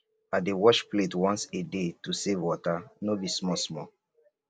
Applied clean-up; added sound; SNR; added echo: none; none; none; none.